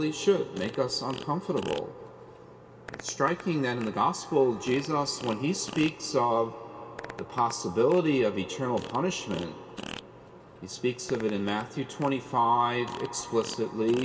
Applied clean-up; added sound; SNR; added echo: none; Fart; 17 dB; reverberation time 0.2 s.